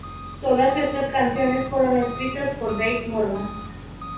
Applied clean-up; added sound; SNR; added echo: none; Engine; 13 dB; reverberation time 0.6 s.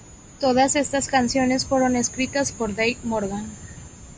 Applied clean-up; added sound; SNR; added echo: none; none; none; none.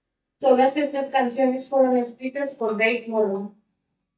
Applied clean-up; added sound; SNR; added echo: neural mask model DeepFilterNet 3.